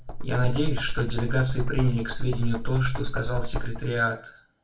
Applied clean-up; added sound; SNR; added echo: none; Knock; 0 dB; reverberation time 0.2 s.